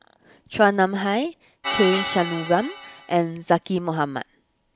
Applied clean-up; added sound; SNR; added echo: none; Organ + Tambourine; 3 dB; none.